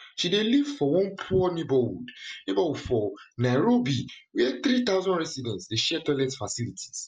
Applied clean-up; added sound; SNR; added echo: none; none; none; none.